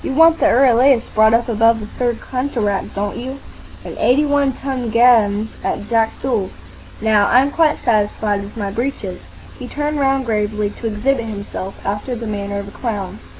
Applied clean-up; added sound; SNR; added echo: none; none; none; none.